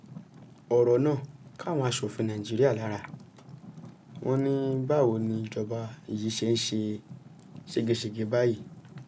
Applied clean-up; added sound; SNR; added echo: none; Fire; 18 dB; none.